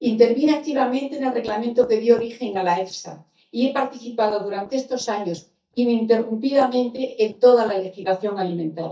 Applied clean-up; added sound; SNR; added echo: neural mask model DeepFilterNet 3.